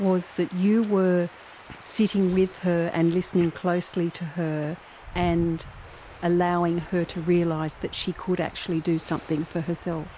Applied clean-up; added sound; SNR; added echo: none; Stream / Chirp, tweet / Wind; 18 dB; none.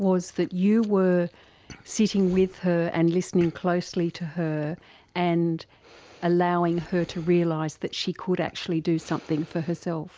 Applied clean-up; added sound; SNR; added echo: none; none; none; none.